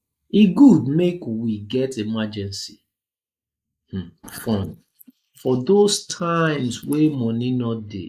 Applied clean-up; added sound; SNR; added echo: neural mask model Resemble Enhance denoiser.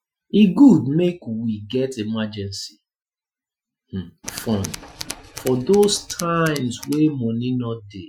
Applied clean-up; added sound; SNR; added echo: classical method Wiener filter.